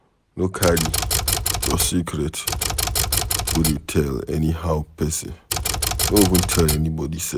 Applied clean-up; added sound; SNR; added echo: none; Typewriter; 0 dB; none.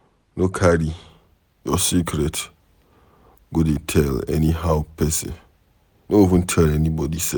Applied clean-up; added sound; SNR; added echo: none; none; none; none.